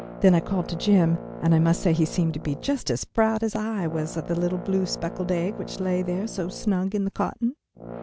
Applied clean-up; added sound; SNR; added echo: none; Brass instrument; 14 dB; none.